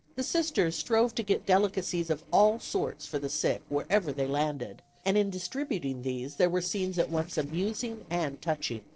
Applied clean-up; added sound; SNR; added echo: neural separator model SepFormer DNS4.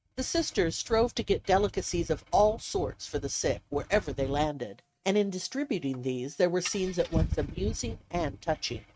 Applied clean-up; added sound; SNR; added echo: neural mask model RNNoise.